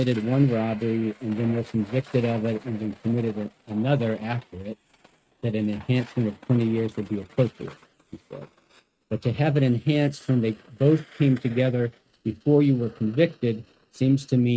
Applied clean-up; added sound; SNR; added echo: neural mask model RNNoise.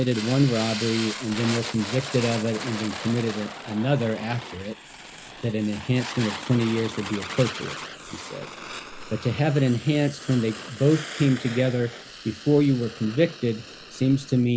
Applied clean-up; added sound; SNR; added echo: none; Fire; 12 dB; none.